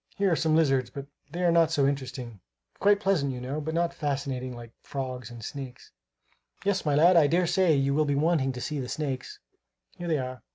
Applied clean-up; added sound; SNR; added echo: none; none; none; none.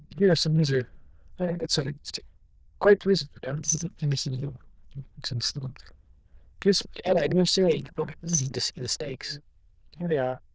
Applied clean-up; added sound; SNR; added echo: neural diffusion model UNIVERSE++.